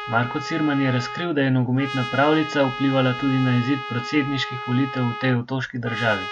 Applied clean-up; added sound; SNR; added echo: none; Trumpet; 10 dB; none.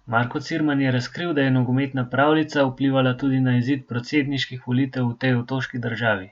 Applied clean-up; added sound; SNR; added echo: none; none; none; none.